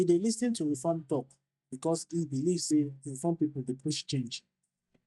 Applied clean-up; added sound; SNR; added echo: neural mask model DeepFilterNet 3.